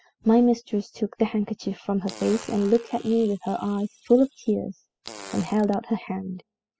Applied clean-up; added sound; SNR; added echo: classical method spectral subtraction.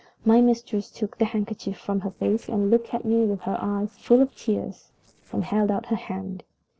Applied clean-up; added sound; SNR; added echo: neural separator model SepFormer DNS4.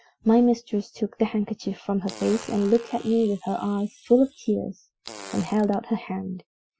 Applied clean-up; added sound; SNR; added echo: classical method Wiener filter.